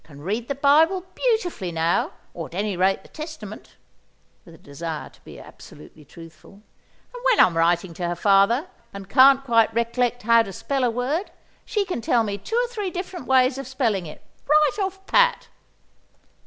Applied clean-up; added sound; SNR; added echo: none; none; none; none.